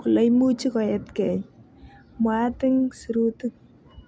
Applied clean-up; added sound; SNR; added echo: none; none; none; none.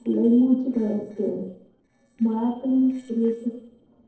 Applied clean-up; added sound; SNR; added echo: neural separator model SepFormer DNS4.